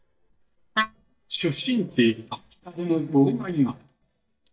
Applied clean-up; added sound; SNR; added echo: neural mask model DeepFilterNet 3.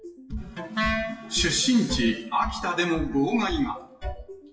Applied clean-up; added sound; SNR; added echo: classical method WPE with log-MMSE.